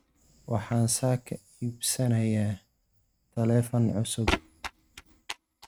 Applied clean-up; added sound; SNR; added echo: neural mask model RNNoise.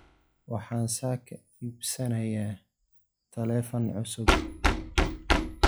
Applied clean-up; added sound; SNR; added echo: classical method log-MMSE.